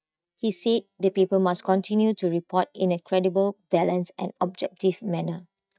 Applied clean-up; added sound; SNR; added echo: neural mask model DeepFilterNet 3.